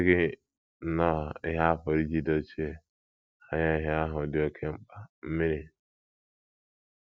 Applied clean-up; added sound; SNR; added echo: none; none; none; none.